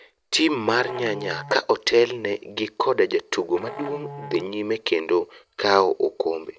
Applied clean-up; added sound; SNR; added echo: none; Musical instrument; 17 dB; none.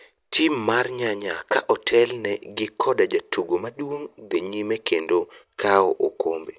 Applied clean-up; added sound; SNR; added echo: none; none; none; none.